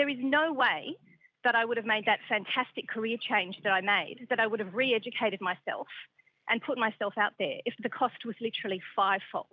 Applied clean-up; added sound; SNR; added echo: none; none; none; none.